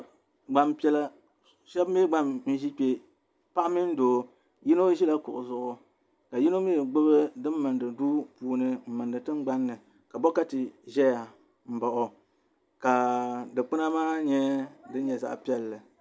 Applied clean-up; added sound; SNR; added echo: none; none; none; none.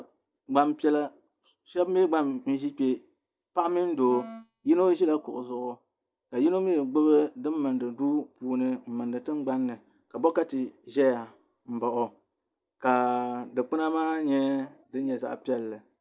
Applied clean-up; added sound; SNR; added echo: neural mask model DeepFilterNet 3.